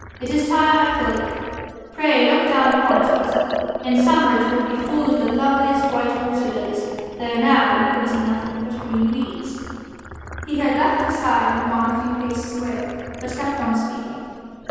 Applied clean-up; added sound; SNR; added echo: none; Liquid; 10 dB; reverberation time 2.1 s.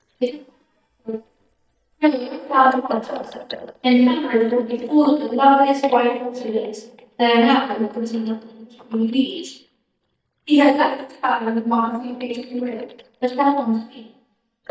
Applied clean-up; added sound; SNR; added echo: neural mask model DeepFilterNet 3.